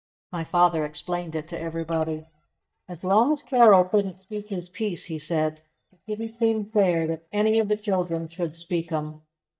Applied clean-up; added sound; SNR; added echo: neural mask model DeepFilterNet 3.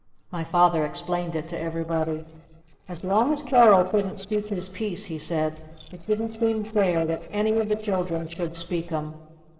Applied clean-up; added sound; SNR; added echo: neural separator model SepFormer DNS4.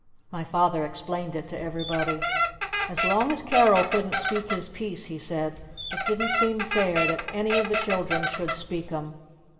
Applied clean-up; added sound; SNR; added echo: none; Squeak; -1 dB; reverberation time 1.7 s.